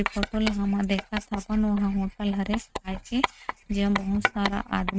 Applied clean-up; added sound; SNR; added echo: neural mask model RNNoise.